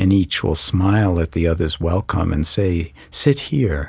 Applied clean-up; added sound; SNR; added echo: none; none; none; none.